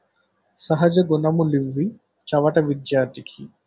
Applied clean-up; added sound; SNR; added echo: none; none; none; none.